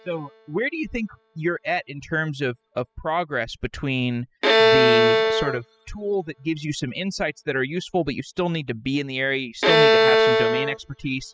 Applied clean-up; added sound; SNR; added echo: classical method spectral subtraction.